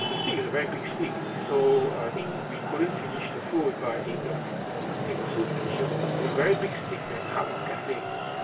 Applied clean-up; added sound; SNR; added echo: none; Traffic noise, roadway noise; 1 dB; reverberation time 0.2 s.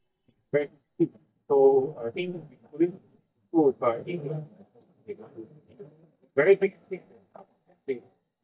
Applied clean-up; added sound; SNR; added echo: neural mask model DeepFilterNet 3.